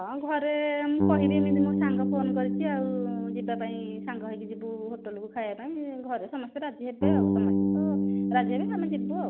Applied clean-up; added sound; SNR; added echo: none; Bass guitar; -3 dB; none.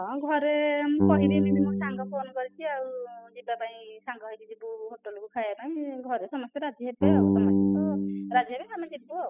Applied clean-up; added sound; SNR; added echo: classical method spectral subtraction.